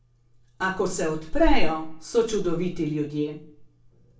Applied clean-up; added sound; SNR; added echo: none; none; none; reverberation time 0.3 s.